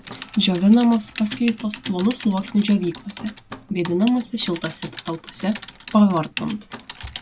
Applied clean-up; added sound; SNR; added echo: none; Typing; 15 dB; none.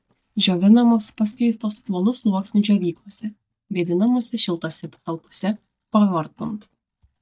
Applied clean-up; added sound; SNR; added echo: neural mask model DeepFilterNet 3.